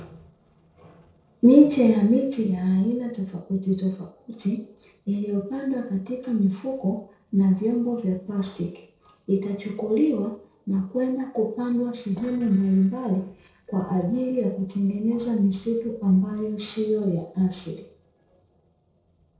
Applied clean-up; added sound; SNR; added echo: neural separator model SepFormer DNS4.